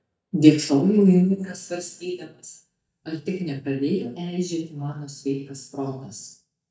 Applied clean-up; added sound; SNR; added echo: neural mask model DeepFilterNet 3.